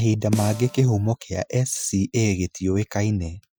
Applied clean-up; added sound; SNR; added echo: classical method Wiener filter.